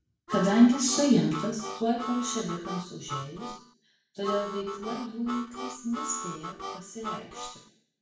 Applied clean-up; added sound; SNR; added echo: none; Harmonica; 10 dB; reverberation time 0.6 s.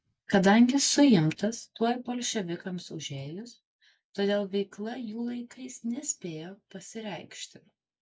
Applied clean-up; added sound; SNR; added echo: none; none; none; none.